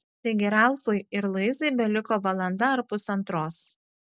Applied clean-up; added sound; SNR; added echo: none; none; none; none.